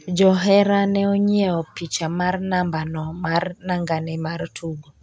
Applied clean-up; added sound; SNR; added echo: none; none; none; none.